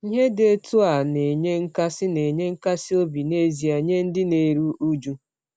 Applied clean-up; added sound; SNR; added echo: none; none; none; none.